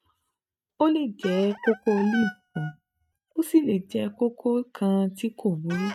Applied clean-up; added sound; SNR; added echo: neural mask model RNNoise.